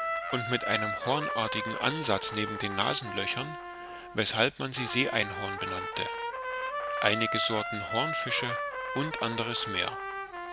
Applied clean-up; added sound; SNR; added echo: none; Trumpet; 3 dB; none.